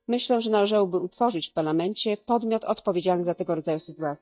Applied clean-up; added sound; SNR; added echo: neural mask model DeepFilterNet 3.